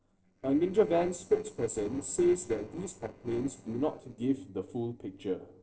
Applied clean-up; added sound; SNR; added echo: neural separator model SepFormer DNS4.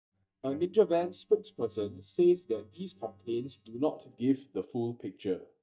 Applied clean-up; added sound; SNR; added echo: neural mask model DeepFilterNet 3.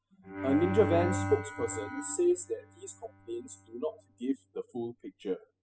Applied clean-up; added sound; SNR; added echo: classical method spectral subtraction.